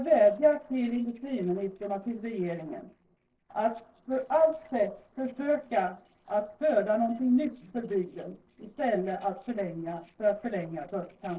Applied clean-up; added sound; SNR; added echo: neural separator model SepFormer DNS4.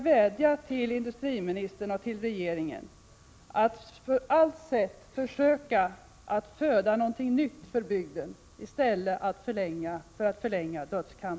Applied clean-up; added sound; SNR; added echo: none; none; none; none.